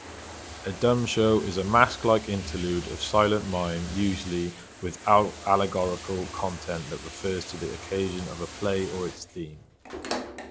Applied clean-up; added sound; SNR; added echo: none; Bathtub (filling or washing); 12 dB; none.